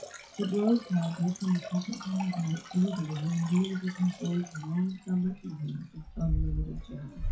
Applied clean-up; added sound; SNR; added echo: classical method WPE with log-MMSE.